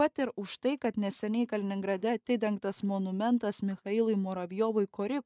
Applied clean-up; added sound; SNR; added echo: neural mask model Resemble Enhance denoiser.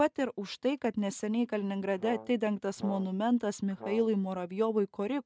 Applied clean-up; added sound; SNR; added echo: none; Brass instrument; 14 dB; none.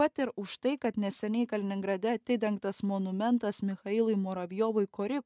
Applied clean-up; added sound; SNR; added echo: none; none; none; none.